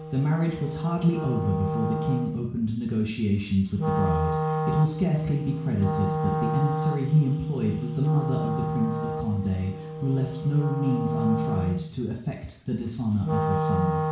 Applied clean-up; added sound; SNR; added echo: none; Wind instrument, woodwind instrument; 3 dB; reverberation time 0.6 s.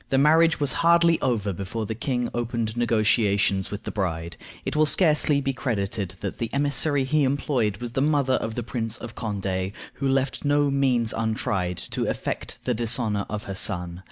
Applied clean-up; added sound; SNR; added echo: none; none; none; none.